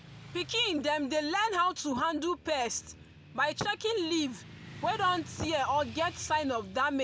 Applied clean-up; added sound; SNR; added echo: none; Motorcycle / Traffic noise, roadway noise; 18 dB; none.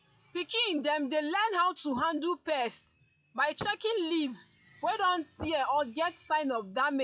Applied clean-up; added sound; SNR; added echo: classical method log-MMSE.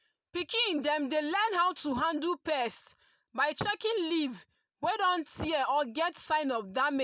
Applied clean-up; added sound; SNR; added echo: none; none; none; none.